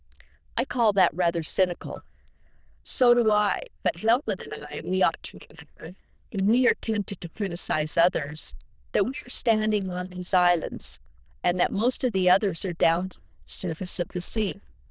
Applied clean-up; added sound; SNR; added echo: neural diffusion model UNIVERSE++.